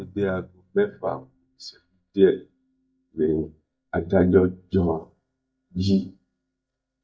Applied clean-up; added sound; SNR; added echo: neural mask model DeepFilterNet 3.